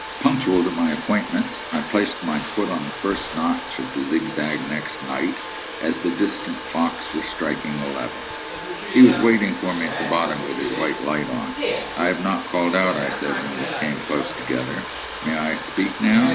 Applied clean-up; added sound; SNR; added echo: none; Domestic sounds, home sounds; 8 dB; none.